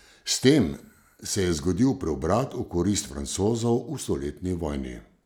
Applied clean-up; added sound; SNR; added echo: none; none; none; none.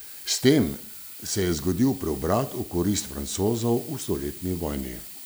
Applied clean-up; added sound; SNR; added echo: none; Sink (filling or washing); 14 dB; none.